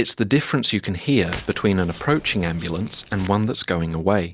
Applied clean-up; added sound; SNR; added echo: none; Crackle; 17 dB; none.